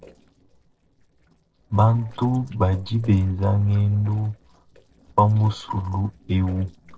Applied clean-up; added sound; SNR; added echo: neural separator model SepFormer DNS4.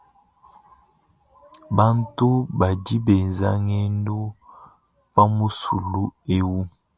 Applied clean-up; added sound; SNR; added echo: none; none; none; none.